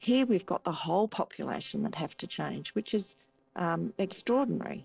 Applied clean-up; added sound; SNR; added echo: neural separator model SepFormer DNS4.